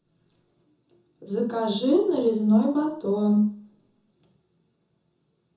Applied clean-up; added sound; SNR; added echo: none; none; none; reverberation time 0.5 s.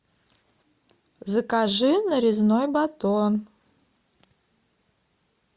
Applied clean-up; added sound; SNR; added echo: none; none; none; none.